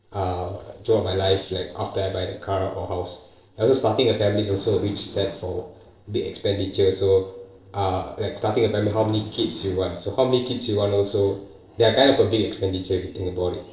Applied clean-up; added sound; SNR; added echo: neural separator model SepFormer DNS4.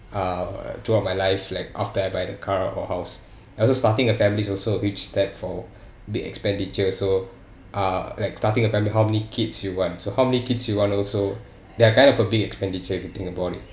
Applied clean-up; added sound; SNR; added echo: none; none; none; none.